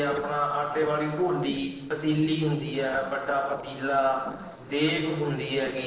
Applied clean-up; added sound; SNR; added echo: neural separator model SepFormer DNS4.